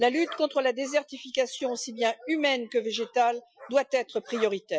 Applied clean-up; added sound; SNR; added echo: classical method Wiener filter.